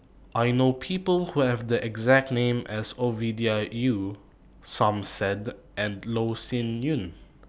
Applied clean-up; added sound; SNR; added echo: none; none; none; none.